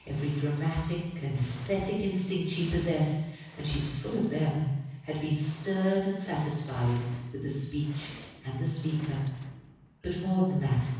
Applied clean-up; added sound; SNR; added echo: none; Sliding door; 19 dB; reverberation time 1.1 s.